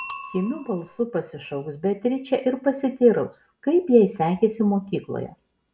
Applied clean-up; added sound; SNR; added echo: none; Bicycle bell; 13 dB; none.